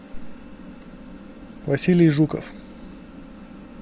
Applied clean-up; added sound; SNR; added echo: none; none; none; none.